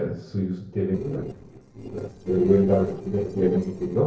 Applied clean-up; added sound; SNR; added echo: neural separator model SepFormer DNS4.